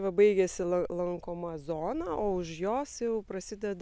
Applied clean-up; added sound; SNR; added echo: none; none; none; none.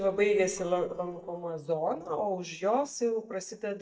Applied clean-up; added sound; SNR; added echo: neural mask model DeepFilterNet 3.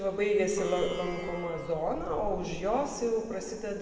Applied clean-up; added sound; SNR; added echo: none; Plucked string instrument; 14 dB; reverberation time 2.1 s.